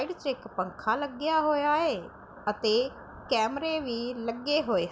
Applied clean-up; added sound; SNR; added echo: none; none; none; none.